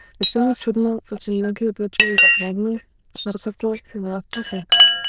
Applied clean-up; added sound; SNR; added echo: neural diffusion model UNIVERSE++.